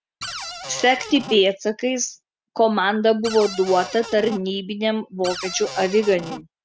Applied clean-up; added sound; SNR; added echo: none; Cupboard open or close; 12 dB; none.